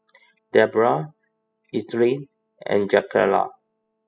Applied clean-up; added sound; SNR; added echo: classical method spectral subtraction.